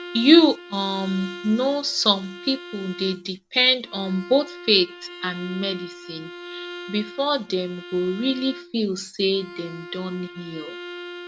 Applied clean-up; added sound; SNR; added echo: none; Bowed string instrument; 15 dB; none.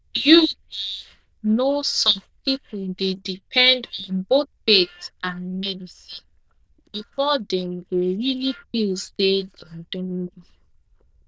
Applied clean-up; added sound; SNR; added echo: neural diffusion model UNIVERSE++.